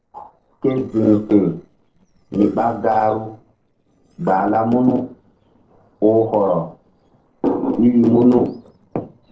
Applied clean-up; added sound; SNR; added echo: neural separator model SepFormer DNS4.